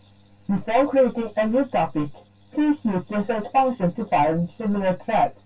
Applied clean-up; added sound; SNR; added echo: none; none; none; reverberation time 0.1 s.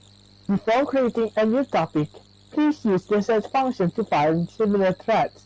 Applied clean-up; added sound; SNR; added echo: none; none; none; none.